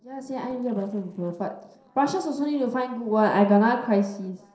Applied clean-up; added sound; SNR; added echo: neural separator model SepFormer DNS4.